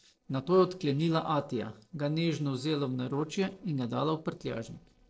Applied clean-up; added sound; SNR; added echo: neural separator model SepFormer DNS4.